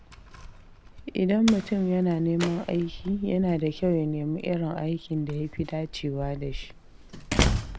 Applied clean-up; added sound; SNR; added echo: none; Slam; 7 dB; none.